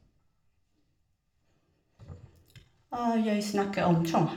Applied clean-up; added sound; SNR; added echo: none; none; none; reverberation time 0.5 s.